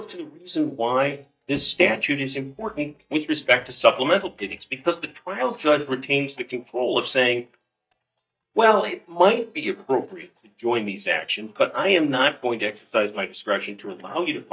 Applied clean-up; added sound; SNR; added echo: neural mask model DeepFilterNet 3.